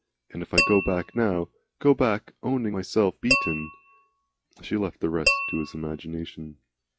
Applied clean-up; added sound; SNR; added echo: classical method log-MMSE.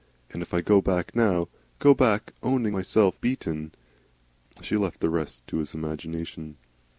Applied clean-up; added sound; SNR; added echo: none; none; none; none.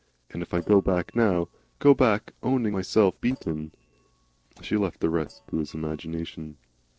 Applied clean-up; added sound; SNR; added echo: neural separator model SepFormer DNS4.